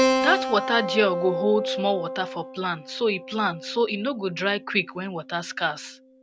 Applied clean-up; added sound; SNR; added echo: none; Keyboard (musical); 4 dB; none.